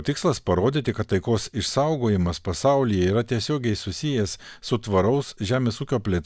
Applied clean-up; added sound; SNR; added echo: none; none; none; none.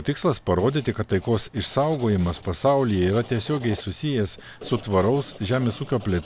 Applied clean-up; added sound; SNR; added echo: none; Writing; 20 dB; none.